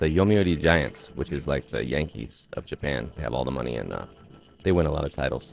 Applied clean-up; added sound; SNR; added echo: neural separator model SepFormer DNS4.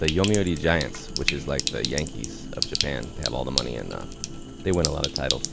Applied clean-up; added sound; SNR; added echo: none; Sink (filling or washing); 4 dB; none.